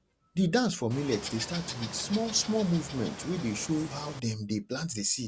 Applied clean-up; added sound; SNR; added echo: none; Water / Bird; 10 dB; none.